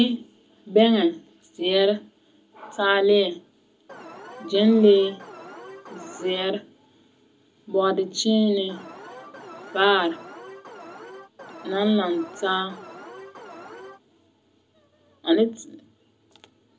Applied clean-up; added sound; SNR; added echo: none; Alarm; 17 dB; reverberation time 0.4 s.